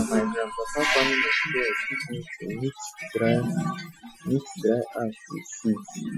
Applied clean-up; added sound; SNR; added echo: classical method Wiener filter.